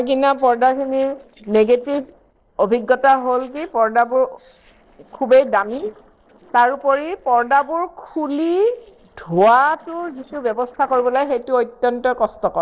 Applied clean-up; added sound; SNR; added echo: neural separator model SepFormer DNS4.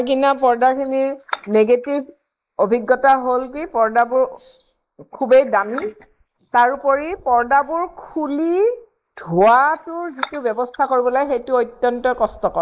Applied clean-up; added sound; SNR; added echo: neural mask model Resemble Enhance denoiser.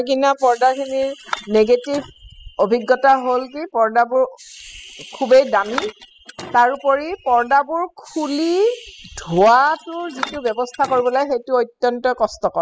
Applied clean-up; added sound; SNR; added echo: classical method spectral subtraction.